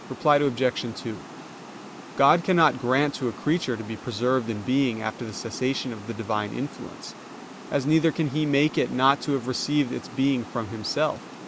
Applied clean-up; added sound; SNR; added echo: none; Water; 15 dB; none.